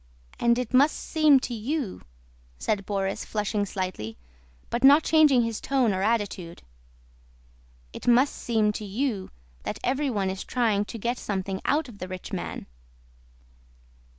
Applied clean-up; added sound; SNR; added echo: none; none; none; none.